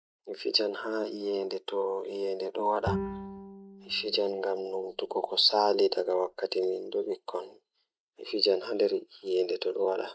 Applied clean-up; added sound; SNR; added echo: neural mask model RNNoise.